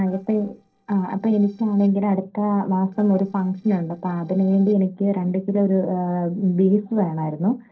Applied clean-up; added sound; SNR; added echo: neural separator model SepFormer DNS4.